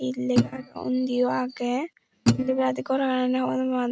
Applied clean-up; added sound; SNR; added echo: neural mask model RNNoise.